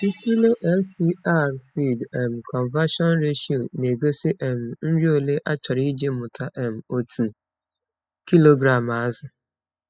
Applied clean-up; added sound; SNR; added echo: classical method spectral subtraction.